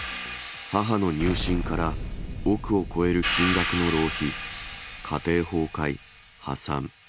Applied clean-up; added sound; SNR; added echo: none; Explosion + Hi-hat; 5 dB; none.